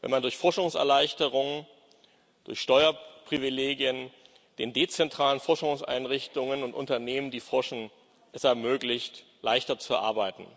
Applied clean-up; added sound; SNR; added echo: none; none; none; none.